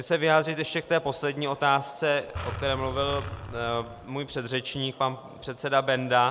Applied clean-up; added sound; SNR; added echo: none; Engine; 10 dB; none.